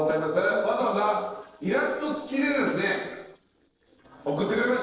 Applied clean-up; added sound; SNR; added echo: neural separator model SepFormer DNS4.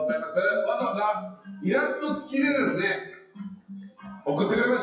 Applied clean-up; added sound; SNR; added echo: classical method WPE with log-MMSE.